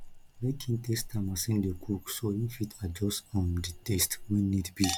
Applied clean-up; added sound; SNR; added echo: none; Chink, clink; 13 dB; none.